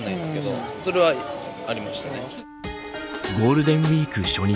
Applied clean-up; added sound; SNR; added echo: none; Wind instrument, woodwind instrument; 19 dB; none.